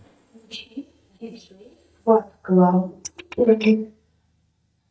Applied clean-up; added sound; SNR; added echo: neural mask model DeepFilterNet 3.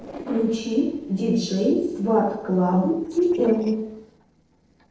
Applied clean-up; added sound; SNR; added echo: neural separator model SepFormer DNS4.